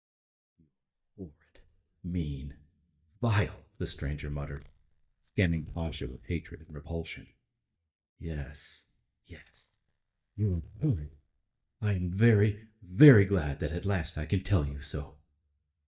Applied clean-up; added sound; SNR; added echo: neural mask model DeepFilterNet 3.